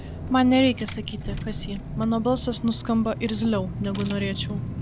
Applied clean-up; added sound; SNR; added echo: none; Engine / Car; 8 dB; none.